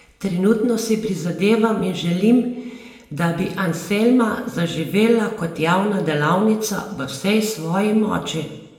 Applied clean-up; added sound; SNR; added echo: none; none; none; reverberation time 0.6 s.